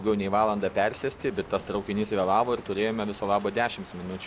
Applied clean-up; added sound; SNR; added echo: none; Crow; 19 dB; none.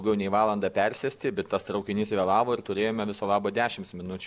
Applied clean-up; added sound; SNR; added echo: none; none; none; none.